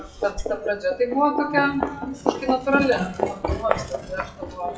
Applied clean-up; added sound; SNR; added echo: classical method WPE with log-MMSE.